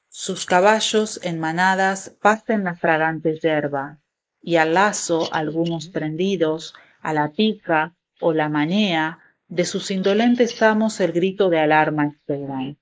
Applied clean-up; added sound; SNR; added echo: neural mask model Resemble Enhance denoiser.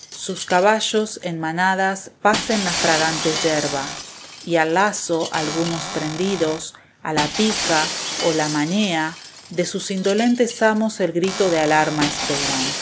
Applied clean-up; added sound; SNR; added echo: none; Cupboard open or close / Door + Shatter; 7 dB; none.